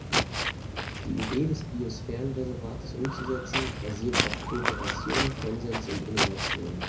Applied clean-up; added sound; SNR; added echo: none; Walk, footsteps; -2 dB; reverberation time 0.5 s.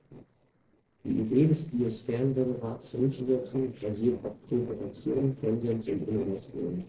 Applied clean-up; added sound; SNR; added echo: neural separator model SepFormer DNS4.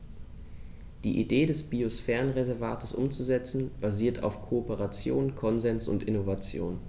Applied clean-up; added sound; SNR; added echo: none; none; none; none.